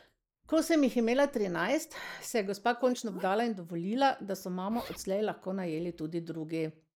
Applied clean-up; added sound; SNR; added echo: neural mask model Resemble Enhance denoiser.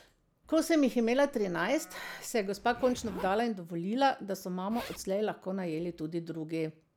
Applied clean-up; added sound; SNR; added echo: none; Zipper (clothing) + Livestock, farm animals, working animals; 20 dB; none.